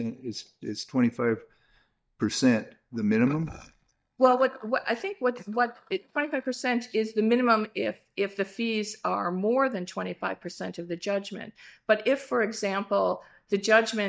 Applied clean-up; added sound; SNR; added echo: neural mask model DeepFilterNet 3.